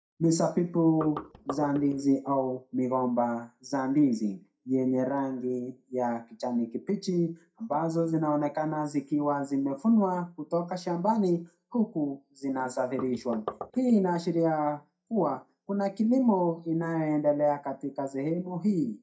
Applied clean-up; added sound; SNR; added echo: neural mask model DeepFilterNet 3.